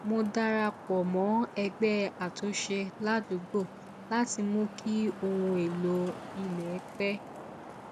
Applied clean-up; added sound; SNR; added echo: none; Traffic noise, roadway noise; 14 dB; none.